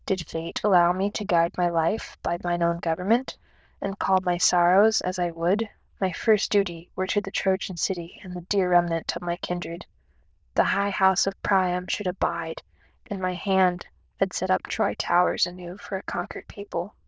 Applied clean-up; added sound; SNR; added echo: neural diffusion model UNIVERSE++.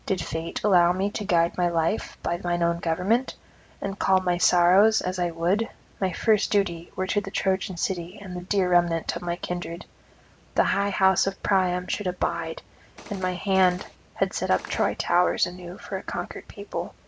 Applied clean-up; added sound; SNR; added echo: none; Gunshot, gunfire; 18 dB; none.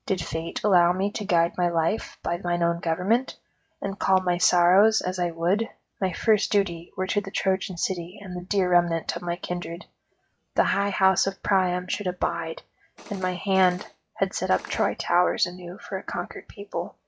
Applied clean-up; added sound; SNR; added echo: classical method log-MMSE.